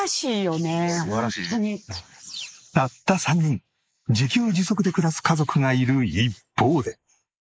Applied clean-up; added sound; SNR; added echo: neural mask model Resemble Enhance denoiser.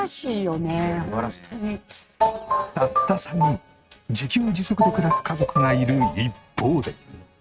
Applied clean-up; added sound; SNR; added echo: neural mask model RNNoise.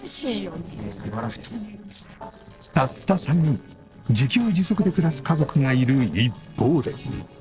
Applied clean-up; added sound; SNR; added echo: neural separator model SepFormer DNS4.